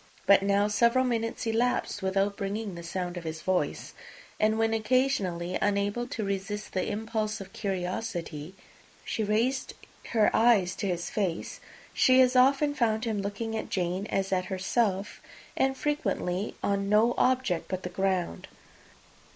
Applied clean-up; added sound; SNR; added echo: neural mask model Resemble Enhance denoiser.